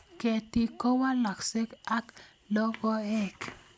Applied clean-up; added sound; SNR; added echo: none; none; none; none.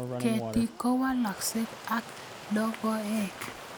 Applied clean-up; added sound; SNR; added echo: none; Stream; 9 dB; none.